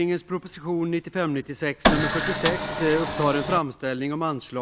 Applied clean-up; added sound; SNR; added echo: none; Printer; -1 dB; none.